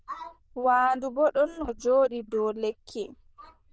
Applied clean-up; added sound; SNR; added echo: neural diffusion model UNIVERSE++.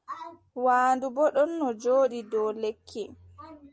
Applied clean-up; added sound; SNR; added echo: none; none; none; none.